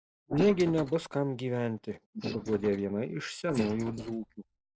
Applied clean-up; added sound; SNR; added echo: neural mask model Resemble Enhance denoiser.